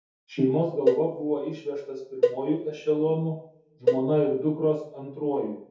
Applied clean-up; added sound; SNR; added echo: none; Cowbell; 3 dB; reverberation time 0.6 s.